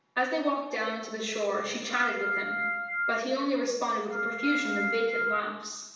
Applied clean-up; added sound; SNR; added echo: none; Organ; 0 dB; reverberation time 0.9 s.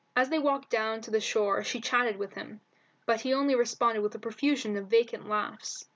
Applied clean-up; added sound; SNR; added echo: none; none; none; none.